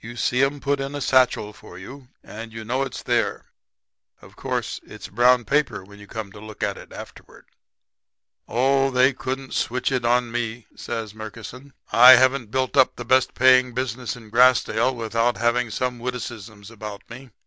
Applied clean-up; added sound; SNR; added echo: none; none; none; none.